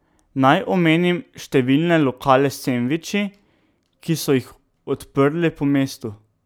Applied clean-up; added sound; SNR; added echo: none; none; none; none.